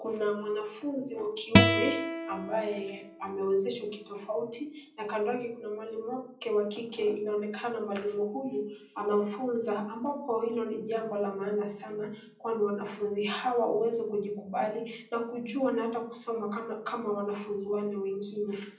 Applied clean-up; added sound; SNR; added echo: none; Acoustic guitar; -3 dB; reverberation time 0.6 s.